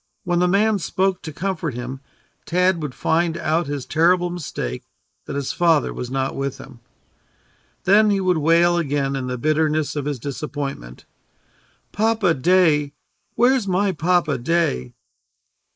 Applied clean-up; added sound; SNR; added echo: neural mask model Resemble Enhance denoiser.